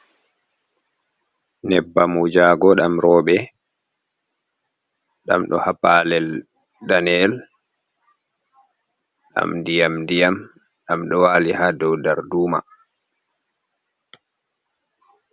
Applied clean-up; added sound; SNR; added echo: none; none; none; none.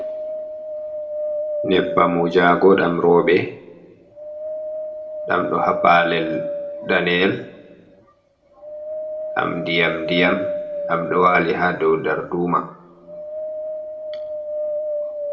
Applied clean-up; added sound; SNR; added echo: none; Wind; 7 dB; reverberation time 0.6 s.